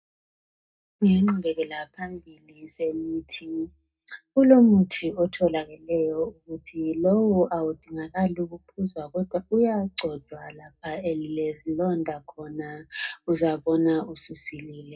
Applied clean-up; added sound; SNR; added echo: none; none; none; reverberation time 0.2 s.